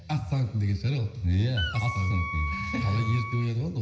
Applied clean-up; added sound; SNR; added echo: none; Wind instrument, woodwind instrument; 9 dB; reverberation time 0.9 s.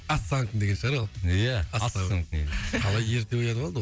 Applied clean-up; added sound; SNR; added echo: none; none; none; none.